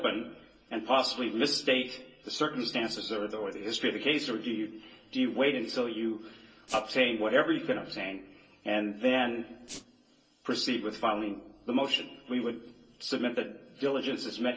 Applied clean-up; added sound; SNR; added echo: neural separator model SepFormer DNS4.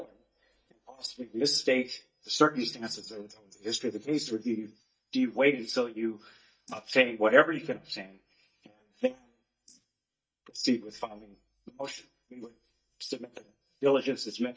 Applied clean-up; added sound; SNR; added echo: neural mask model DeepFilterNet 3.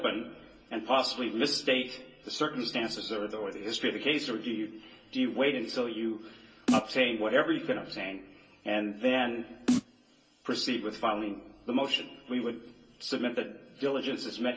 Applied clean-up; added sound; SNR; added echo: none; Snare drum; -1 dB; reverberation time 0.2 s.